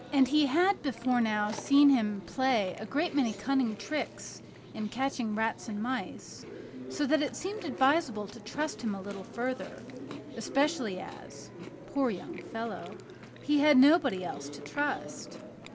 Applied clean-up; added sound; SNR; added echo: none; Chewing, mastication; 14 dB; none.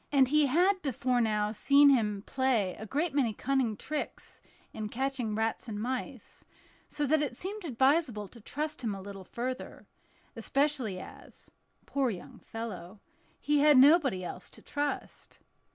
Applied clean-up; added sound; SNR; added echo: none; none; none; none.